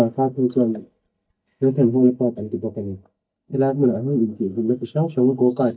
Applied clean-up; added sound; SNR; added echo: neural mask model DeepFilterNet 3.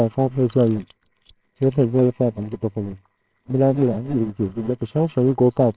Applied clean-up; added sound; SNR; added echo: neural separator model SepFormer WHAMR!.